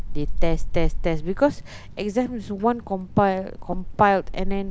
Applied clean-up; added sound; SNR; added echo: none; Wind; 0 dB; none.